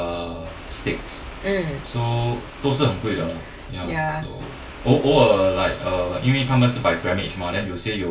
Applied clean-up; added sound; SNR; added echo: none; Water; 18 dB; reverberation time 0.1 s.